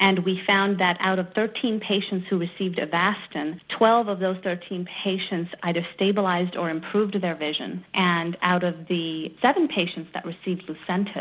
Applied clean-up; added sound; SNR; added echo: none; none; none; none.